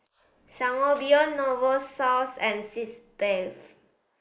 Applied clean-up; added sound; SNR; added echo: neural mask model Resemble Enhance denoiser.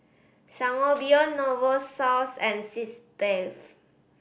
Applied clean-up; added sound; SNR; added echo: none; none; none; none.